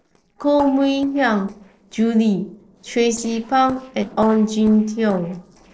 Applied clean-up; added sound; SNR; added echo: neural separator model SepFormer DNS4.